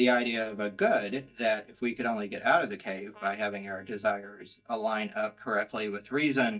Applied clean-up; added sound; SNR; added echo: neural mask model DeepFilterNet 3.